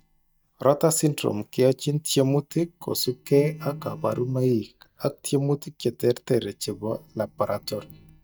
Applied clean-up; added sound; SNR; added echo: neural mask model DeepFilterNet 3.